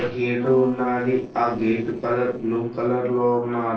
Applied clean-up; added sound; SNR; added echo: neural separator model SepFormer DNS4.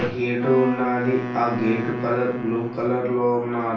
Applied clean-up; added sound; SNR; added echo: none; Wind instrument, woodwind instrument; 7 dB; reverberation time 0.3 s.